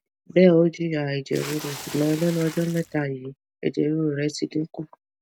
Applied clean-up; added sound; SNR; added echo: none; Water / Splash, splatter; 14 dB; none.